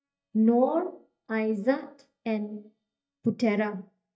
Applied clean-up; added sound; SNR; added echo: neural mask model DeepFilterNet 3.